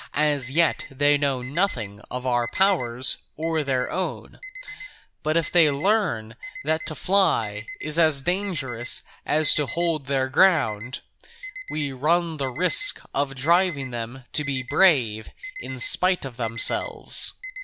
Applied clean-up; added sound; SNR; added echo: none; Alarm; 15 dB; none.